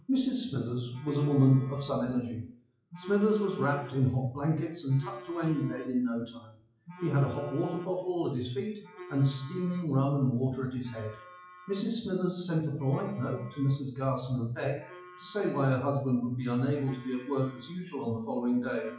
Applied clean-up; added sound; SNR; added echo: classical method WPE with log-MMSE.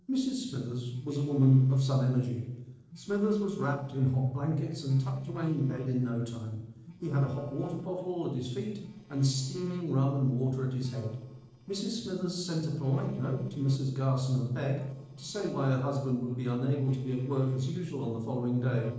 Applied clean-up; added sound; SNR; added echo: neural separator model SepFormer DNS4.